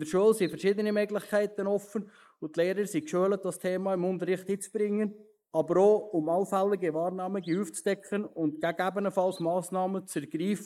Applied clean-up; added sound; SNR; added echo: neural mask model Resemble Enhance denoiser.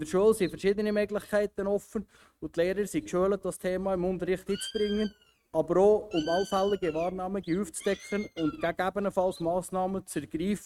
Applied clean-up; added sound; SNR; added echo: neural mask model RNNoise.